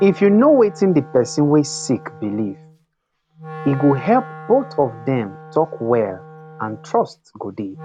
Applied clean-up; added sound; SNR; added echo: none; Wind instrument, woodwind instrument; 18 dB; none.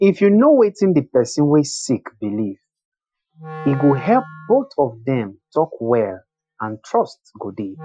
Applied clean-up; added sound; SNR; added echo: classical method Wiener filter.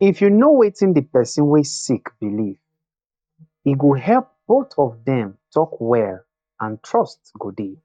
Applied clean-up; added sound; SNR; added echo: neural mask model DeepFilterNet 3.